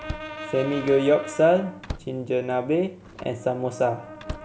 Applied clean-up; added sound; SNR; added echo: none; Brass instrument + Slam; 13 dB; none.